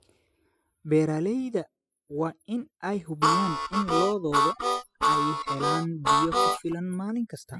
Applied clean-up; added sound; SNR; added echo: classical method spectral subtraction.